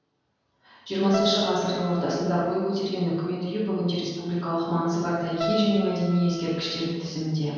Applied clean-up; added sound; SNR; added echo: none; Keyboard (musical); 7 dB; reverberation time 1.2 s.